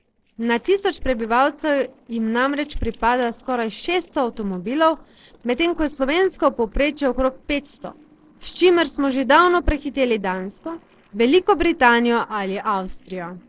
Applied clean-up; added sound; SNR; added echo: neural separator model SepFormer DNS4.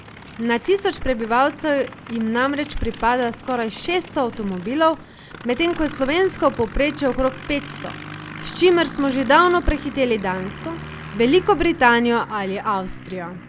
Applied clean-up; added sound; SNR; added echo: none; Aircraft; 15 dB; none.